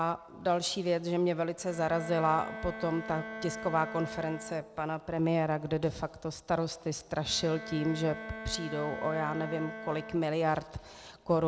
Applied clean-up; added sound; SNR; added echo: none; Bowed string instrument; 13 dB; none.